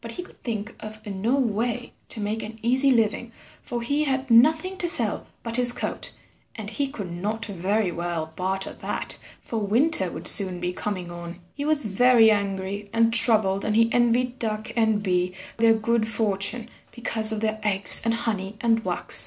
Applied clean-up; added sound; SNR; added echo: none; none; none; none.